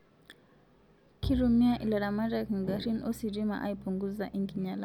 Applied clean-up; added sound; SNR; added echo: none; Bowed string instrument; 12 dB; none.